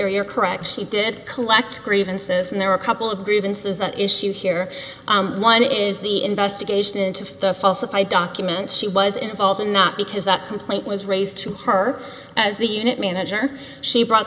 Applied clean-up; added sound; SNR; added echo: none; none; none; none.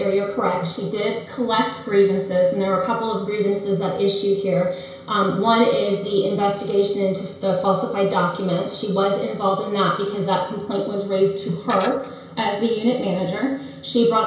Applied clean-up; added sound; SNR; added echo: none; Tools; 14 dB; reverberation time 0.6 s.